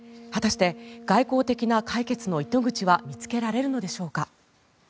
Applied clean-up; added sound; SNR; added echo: none; Brass instrument; 19 dB; none.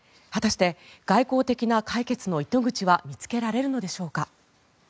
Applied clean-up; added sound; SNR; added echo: none; none; none; none.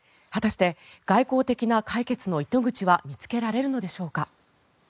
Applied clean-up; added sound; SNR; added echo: neural mask model Resemble Enhance denoiser.